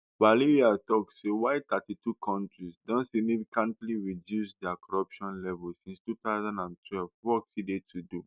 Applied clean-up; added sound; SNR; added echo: none; none; none; none.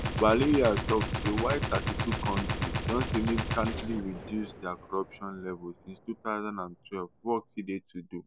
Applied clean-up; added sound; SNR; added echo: none; Gunshot, gunfire; 3 dB; none.